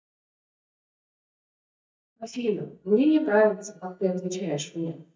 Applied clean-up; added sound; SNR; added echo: neural mask model DeepFilterNet 3.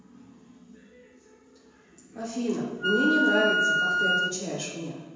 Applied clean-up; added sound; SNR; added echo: none; Wind instrument, woodwind instrument; -4 dB; reverberation time 1.2 s.